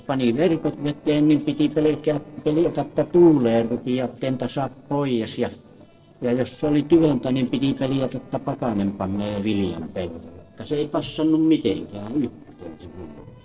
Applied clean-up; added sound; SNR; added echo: neural separator model SepFormer DNS4.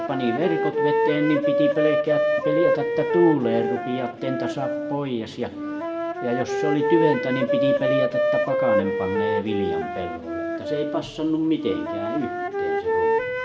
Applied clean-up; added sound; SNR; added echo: none; Wind instrument, woodwind instrument; -2 dB; reverberation time 1.2 s.